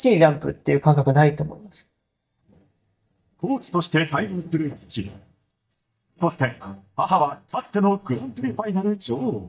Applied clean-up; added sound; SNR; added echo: neural mask model DeepFilterNet 3.